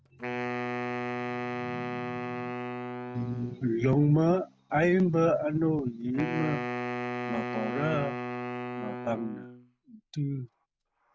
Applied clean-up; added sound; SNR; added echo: none; Wind instrument, woodwind instrument; 6 dB; none.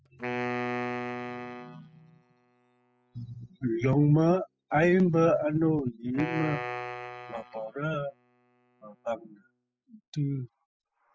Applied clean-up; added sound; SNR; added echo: classical method spectral subtraction.